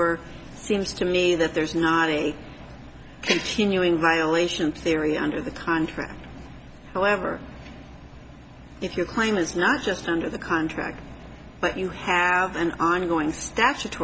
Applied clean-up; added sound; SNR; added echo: none; none; none; none.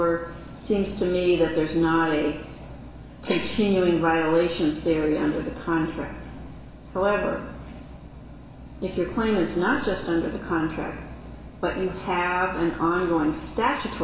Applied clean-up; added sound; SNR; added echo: none; none; none; reverberation time 0.9 s.